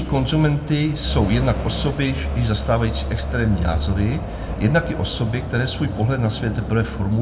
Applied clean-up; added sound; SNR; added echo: none; Alarm / Truck; 5 dB; reverberation time 0.7 s.